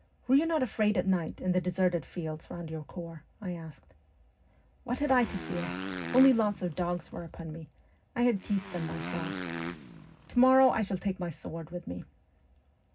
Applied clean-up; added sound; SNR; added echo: none; Motorcycle; 10 dB; reverberation time 0.4 s.